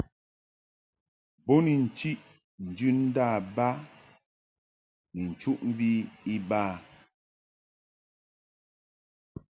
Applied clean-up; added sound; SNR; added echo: none; none; none; none.